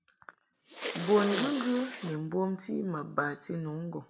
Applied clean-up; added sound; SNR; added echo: none; Respiratory sounds; 2 dB; reverberation time 0.6 s.